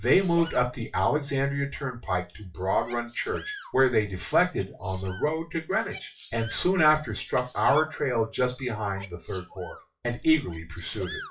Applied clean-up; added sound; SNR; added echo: classical method WPE with log-MMSE.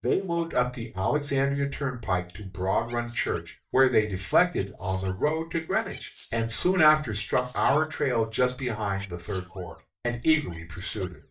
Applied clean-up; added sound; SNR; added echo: neural mask model DeepFilterNet 3.